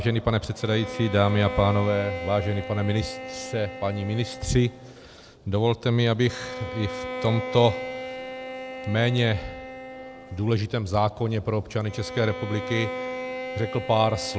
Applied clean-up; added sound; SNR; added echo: none; Bowed string instrument; 10 dB; none.